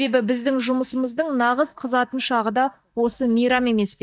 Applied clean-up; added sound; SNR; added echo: neural mask model DeepFilterNet 3.